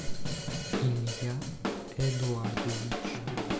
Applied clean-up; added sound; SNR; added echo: none; Drum / Drum kit; 2 dB; none.